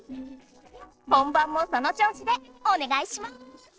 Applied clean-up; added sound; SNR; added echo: neural separator model SepFormer DNS4.